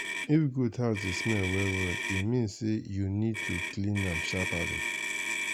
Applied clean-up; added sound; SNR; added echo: none; Motor vehicle (road); 5 dB; none.